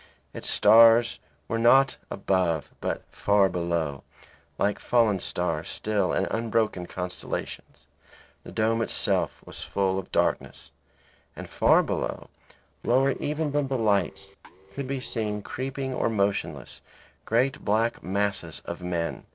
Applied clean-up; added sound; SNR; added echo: neural separator model SepFormer DNS4.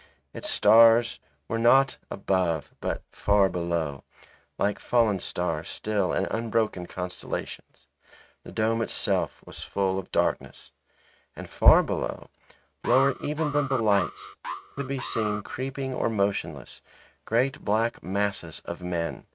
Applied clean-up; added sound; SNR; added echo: neural mask model RNNoise.